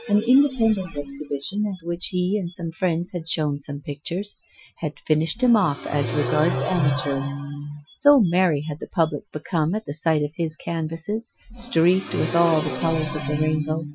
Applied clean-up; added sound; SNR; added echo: classical method Wiener filter.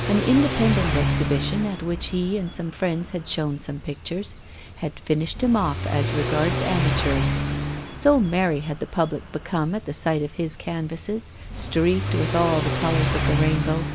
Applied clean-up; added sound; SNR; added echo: none; Accelerating, revving, vroom / Car; 2 dB; none.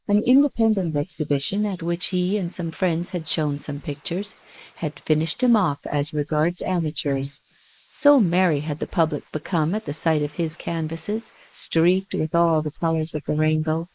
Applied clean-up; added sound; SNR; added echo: neural mask model Resemble Enhance denoiser.